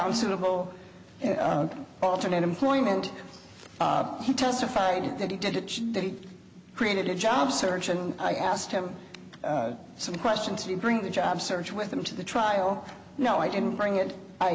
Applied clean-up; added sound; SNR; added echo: none; Brass instrument; 8 dB; none.